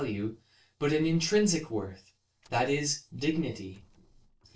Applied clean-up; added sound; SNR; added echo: neural separator model SepFormer DNS4.